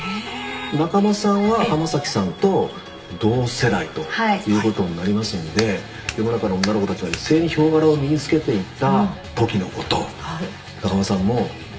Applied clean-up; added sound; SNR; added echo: none; Clapping; 11 dB; reverberation time 0.6 s.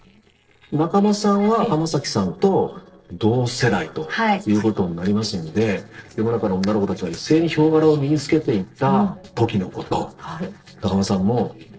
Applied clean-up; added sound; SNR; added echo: neural separator model SepFormer DNS4.